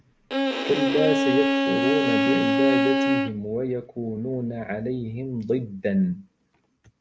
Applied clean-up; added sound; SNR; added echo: none; Bowed string instrument; -4 dB; none.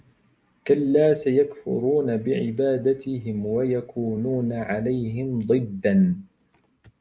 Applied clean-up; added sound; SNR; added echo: none; none; none; none.